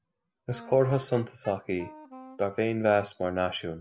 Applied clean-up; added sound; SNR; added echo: none; Wind instrument, woodwind instrument; 18 dB; none.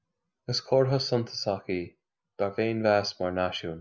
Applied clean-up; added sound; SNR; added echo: none; none; none; none.